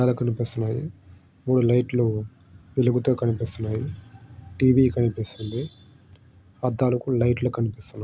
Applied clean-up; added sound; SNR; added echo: none; none; none; none.